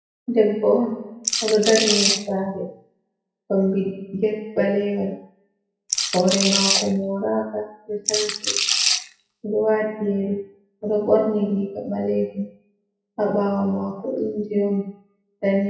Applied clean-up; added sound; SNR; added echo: classical method WPE with log-MMSE.